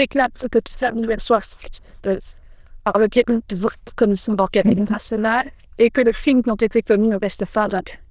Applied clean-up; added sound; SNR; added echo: neural diffusion model UNIVERSE++.